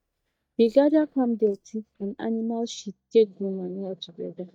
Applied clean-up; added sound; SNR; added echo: neural mask model DeepFilterNet 3.